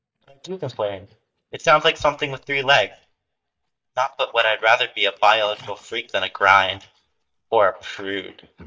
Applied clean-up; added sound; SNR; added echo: neural mask model DeepFilterNet 3.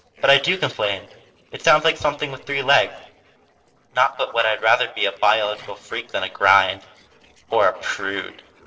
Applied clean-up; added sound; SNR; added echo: neural separator model SepFormer DNS4.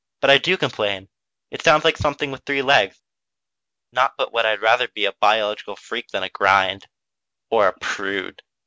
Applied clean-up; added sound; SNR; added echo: none; none; none; none.